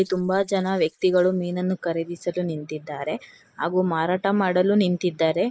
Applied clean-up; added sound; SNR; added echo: neural mask model Resemble Enhance denoiser.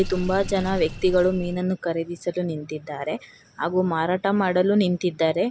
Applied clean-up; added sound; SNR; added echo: none; Sink (filling or washing) / Water; 14 dB; none.